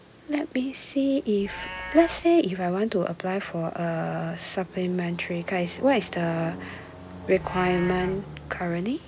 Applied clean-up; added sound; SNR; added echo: none; Livestock, farm animals, working animals; 18 dB; none.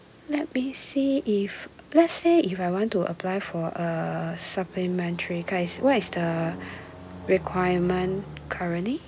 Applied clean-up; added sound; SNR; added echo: none; none; none; none.